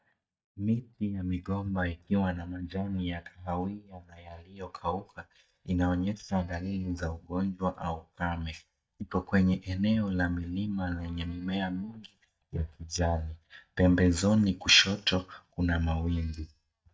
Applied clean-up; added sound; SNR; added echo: neural mask model DeepFilterNet 3.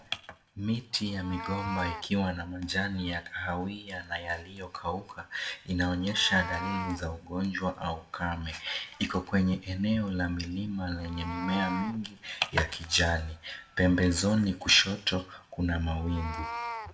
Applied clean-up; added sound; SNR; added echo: none; Meow; 13 dB; reverberation time 0.5 s.